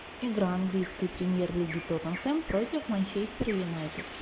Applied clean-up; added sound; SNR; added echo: none; Bird vocalization, bird call, bird song; 12 dB; none.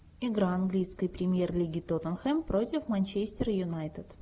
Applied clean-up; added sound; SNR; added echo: none; none; none; none.